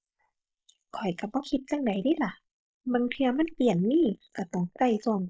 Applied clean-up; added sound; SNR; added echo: neural mask model Resemble Enhance denoiser.